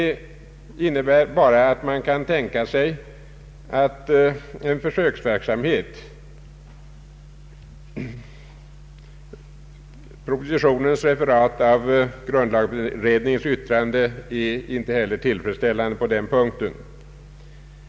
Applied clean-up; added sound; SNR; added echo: none; none; none; none.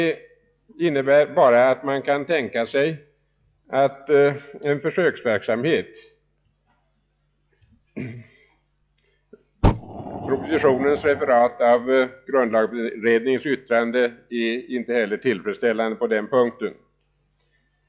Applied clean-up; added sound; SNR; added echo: classical method log-MMSE.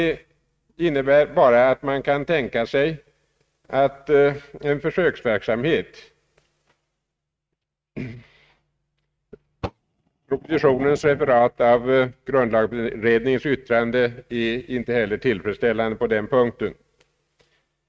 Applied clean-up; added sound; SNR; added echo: neural mask model RNNoise.